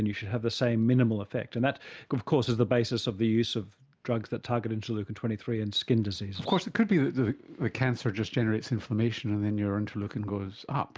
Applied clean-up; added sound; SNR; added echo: none; none; none; none.